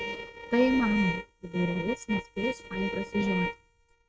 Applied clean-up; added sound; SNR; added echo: neural mask model RNNoise.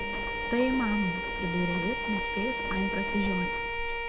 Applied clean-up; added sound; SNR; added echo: none; Bowed string instrument + Engine; 0 dB; none.